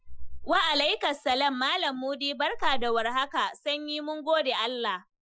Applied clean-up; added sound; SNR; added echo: classical method Wiener filter.